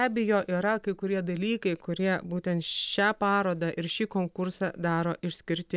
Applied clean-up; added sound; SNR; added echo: none; none; none; none.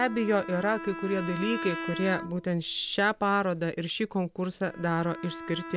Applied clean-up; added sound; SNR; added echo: none; Bowed string instrument; 11 dB; none.